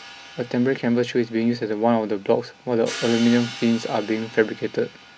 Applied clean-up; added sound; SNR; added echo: none; Hi-hat; 16 dB; none.